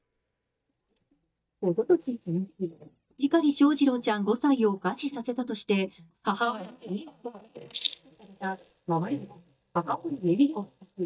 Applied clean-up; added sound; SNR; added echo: neural mask model DeepFilterNet 3.